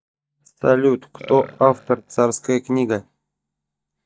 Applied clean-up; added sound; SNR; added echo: neural mask model DeepFilterNet 3.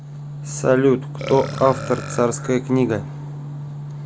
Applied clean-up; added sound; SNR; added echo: none; Burping, eructation; 14 dB; none.